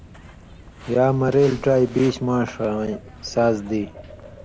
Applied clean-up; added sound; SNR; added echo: none; Walk, footsteps; 19 dB; none.